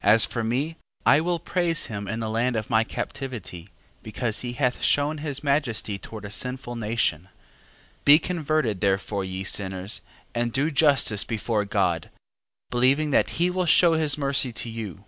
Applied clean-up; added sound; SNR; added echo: none; none; none; none.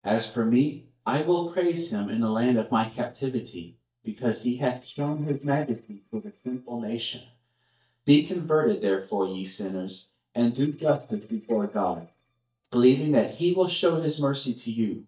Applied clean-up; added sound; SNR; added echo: neural mask model DeepFilterNet 3.